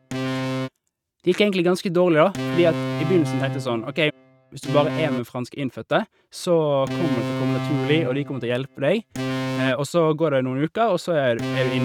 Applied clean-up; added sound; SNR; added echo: neural mask model RNNoise.